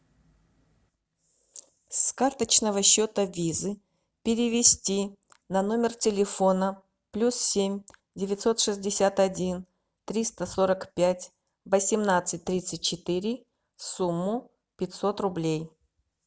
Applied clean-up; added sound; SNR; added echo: none; none; none; none.